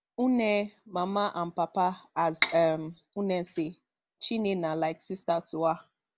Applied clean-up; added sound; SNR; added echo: none; Cutlery, silverware; 0 dB; none.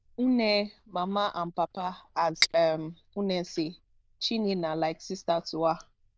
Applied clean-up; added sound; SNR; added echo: neural diffusion model UNIVERSE++.